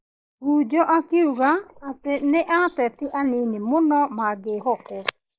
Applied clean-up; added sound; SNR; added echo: neural mask model Resemble Enhance denoiser.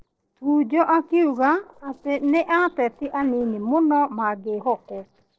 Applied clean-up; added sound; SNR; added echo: neural separator model SepFormer DNS4.